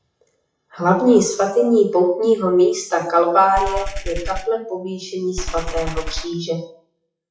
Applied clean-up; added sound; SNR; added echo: classical method WPE with log-MMSE.